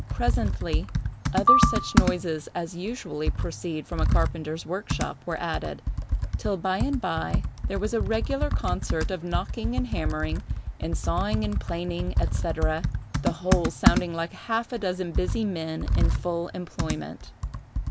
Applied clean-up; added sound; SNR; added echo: none; Computer keyboard + Marimba, xylophone; -3 dB; none.